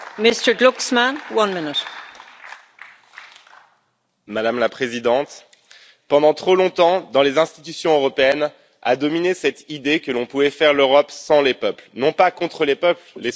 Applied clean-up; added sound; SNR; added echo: none; none; none; none.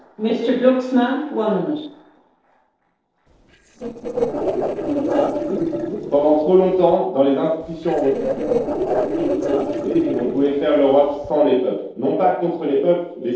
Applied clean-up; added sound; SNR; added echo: neural separator model SepFormer DNS4.